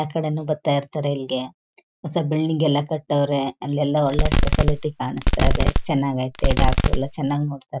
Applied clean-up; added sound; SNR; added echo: none; Fireworks; -4 dB; none.